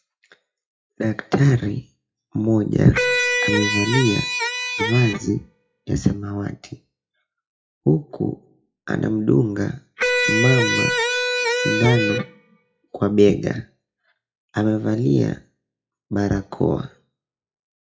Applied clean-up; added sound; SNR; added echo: classical method WPE with log-MMSE.